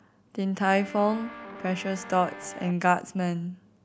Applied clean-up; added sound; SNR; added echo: none; Guitar; 14 dB; none.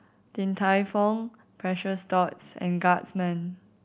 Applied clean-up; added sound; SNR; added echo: none; none; none; none.